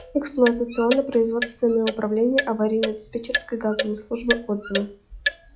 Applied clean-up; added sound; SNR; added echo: classical method log-MMSE.